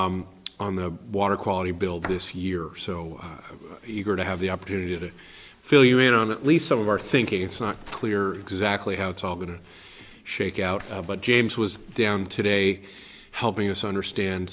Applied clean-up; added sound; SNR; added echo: none; none; none; none.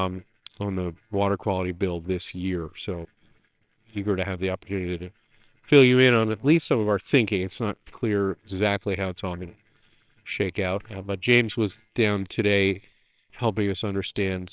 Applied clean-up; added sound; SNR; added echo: neural separator model SepFormer WHAMR!.